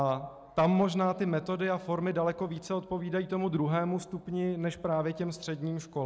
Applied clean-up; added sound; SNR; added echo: none; none; none; none.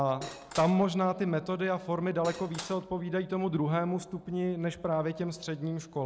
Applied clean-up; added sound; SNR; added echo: none; Cutlery, silverware / Dishes, pots, and pans; 13 dB; none.